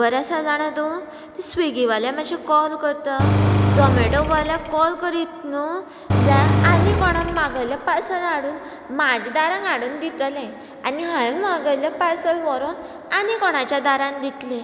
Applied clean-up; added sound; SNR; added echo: none; Engine; -2 dB; none.